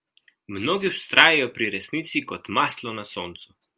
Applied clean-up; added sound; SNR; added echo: none; none; none; none.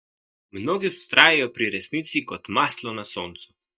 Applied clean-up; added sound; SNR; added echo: neural mask model DeepFilterNet 3.